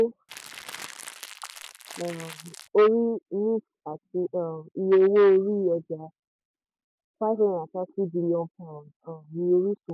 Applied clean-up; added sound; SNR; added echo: none; Crackle; 16 dB; none.